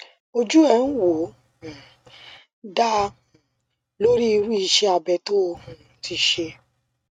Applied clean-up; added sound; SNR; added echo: neural mask model RNNoise.